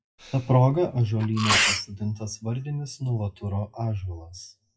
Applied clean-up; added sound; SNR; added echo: classical method WPE with log-MMSE.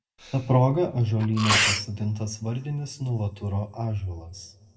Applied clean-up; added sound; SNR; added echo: none; Sneeze; 2 dB; reverberation time 1.6 s.